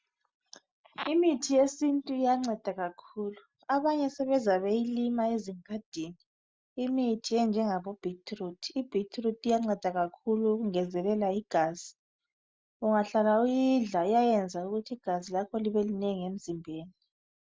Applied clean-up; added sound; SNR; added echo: none; none; none; none.